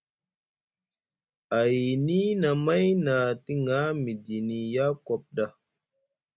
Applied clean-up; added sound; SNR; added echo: none; none; none; none.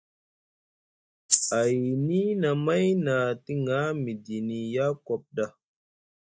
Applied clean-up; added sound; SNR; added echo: neural mask model DeepFilterNet 3.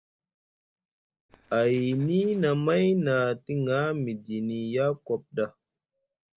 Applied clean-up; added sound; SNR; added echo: neural separator model SepFormer DNS4.